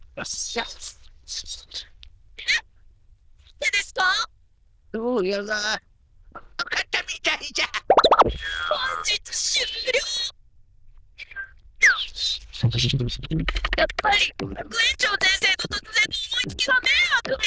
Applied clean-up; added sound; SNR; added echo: neural diffusion model UNIVERSE++.